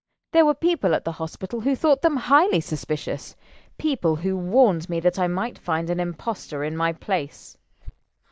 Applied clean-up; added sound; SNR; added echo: neural mask model DeepFilterNet 3.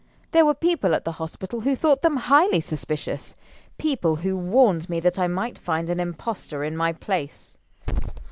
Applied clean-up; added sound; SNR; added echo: none; Growling / Hiss; 12 dB; none.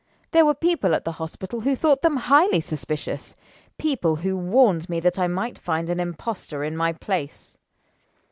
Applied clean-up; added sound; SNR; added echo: none; none; none; none.